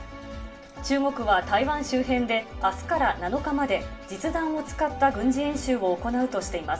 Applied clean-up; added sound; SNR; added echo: none; none; none; reverberation time 0.3 s.